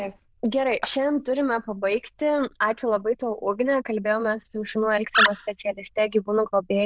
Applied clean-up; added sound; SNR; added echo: neural diffusion model UNIVERSE++.